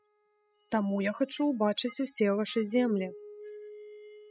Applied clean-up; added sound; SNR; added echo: classical method spectral subtraction.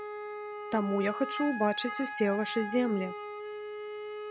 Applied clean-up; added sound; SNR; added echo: none; Wind instrument, woodwind instrument; 7 dB; none.